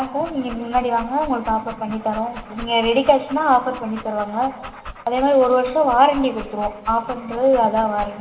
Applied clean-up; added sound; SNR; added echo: none; Dog; 17 dB; reverberation time 1.5 s.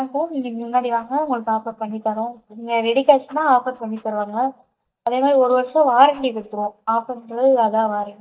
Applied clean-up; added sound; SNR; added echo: neural mask model DeepFilterNet 3.